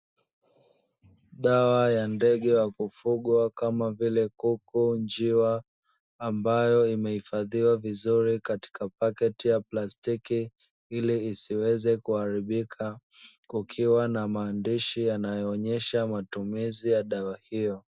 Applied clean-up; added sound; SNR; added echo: none; none; none; none.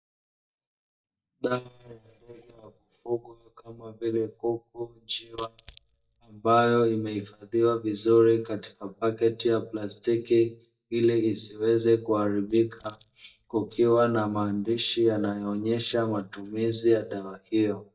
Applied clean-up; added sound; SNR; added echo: neural mask model DeepFilterNet 3.